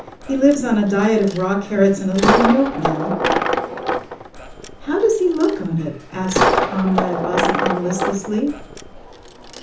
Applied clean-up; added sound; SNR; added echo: none; Coin (dropping); 3 dB; reverberation time 0.7 s.